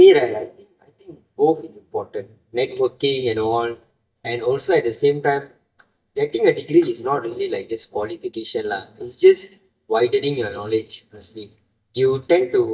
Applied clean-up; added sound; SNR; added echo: neural mask model DeepFilterNet 3.